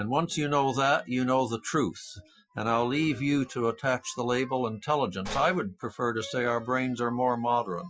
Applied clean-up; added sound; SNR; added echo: classical method Wiener filter.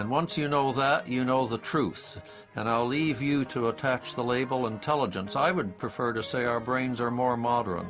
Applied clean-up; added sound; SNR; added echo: none; none; none; none.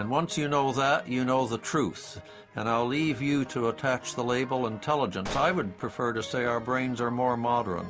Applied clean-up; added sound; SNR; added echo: none; Gunshot, gunfire; 14 dB; none.